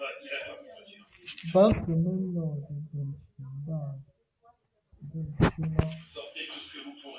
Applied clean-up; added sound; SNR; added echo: none; none; none; none.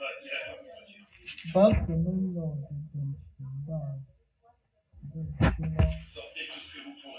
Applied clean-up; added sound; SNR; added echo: none; none; none; reverberation time 0.3 s.